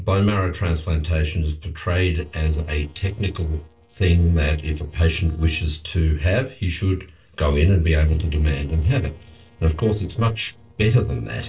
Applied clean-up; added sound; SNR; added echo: neural separator model SepFormer DNS4.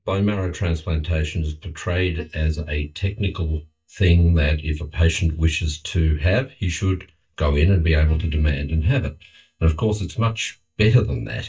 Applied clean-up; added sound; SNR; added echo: neural mask model DeepFilterNet 3.